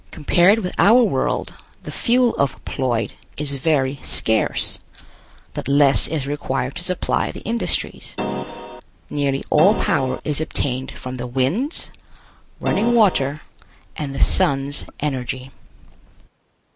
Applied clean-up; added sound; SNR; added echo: none; Keyboard (musical); 5 dB; none.